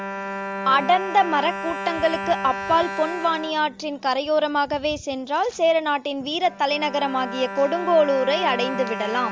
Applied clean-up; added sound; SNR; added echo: none; Bowed string instrument; 9 dB; none.